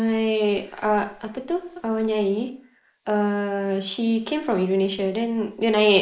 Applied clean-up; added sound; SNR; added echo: neural mask model Resemble Enhance denoiser.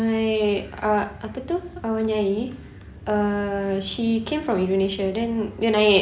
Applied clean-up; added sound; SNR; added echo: none; none; none; none.